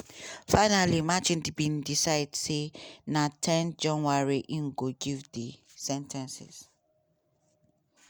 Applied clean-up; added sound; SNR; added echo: none; none; none; none.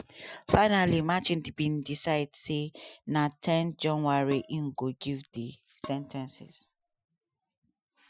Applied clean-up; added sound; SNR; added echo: classical method Wiener filter.